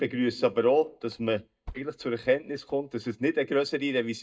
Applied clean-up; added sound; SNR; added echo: neural mask model DeepFilterNet 3.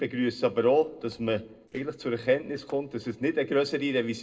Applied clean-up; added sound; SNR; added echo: neural separator model SepFormer DNS4.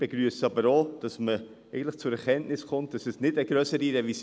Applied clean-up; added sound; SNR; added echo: none; none; none; none.